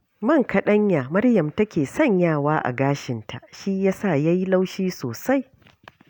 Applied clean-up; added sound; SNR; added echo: none; none; none; none.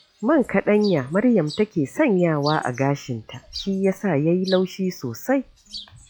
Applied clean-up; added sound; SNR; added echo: classical method log-MMSE.